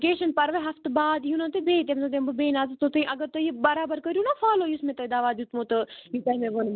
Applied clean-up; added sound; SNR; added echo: none; none; none; none.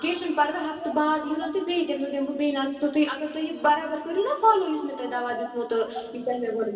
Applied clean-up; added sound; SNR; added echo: none; Dog; 18 dB; reverberation time 2.4 s.